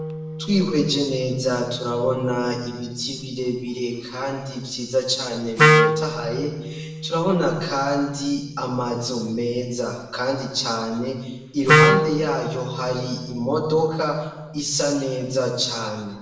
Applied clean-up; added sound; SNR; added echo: none; Wind instrument, woodwind instrument; 2 dB; reverberation time 0.9 s.